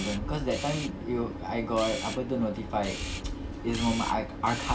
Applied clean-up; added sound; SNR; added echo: none; Camera; 12 dB; reverberation time 0.1 s.